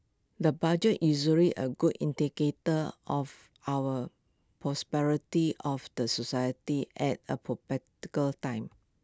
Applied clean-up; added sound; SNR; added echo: none; none; none; none.